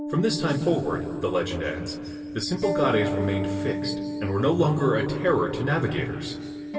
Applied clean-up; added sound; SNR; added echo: none; Acoustic guitar; 6 dB; reverberation time 2.4 s.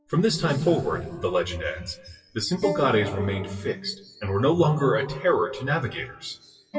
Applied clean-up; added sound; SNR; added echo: classical method WPE with log-MMSE.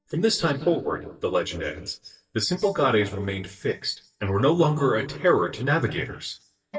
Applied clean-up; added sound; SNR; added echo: neural mask model DeepFilterNet 3.